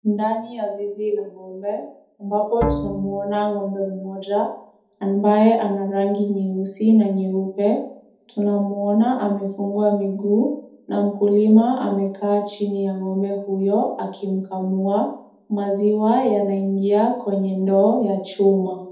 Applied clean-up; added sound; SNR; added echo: none; Bowed string instrument; 7 dB; reverberation time 0.6 s.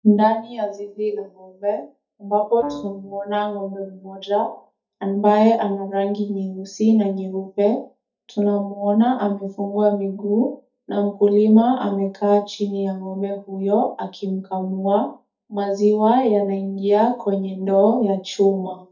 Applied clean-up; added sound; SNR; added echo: neural mask model DeepFilterNet 3.